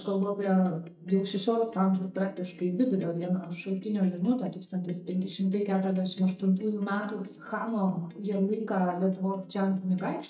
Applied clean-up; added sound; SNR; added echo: neural mask model DeepFilterNet 3.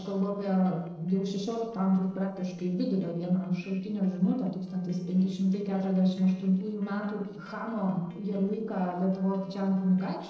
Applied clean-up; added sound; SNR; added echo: neural separator model SepFormer DNS4.